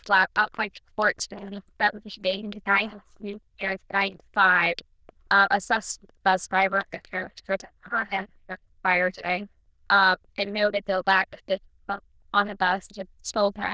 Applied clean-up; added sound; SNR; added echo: neural diffusion model UNIVERSE++.